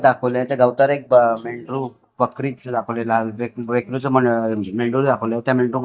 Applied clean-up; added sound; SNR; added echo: neural mask model DeepFilterNet 3.